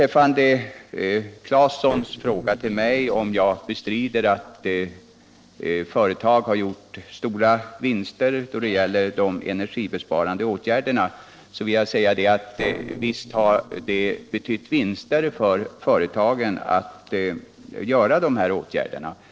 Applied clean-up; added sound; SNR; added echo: neural separator model SepFormer DNS4.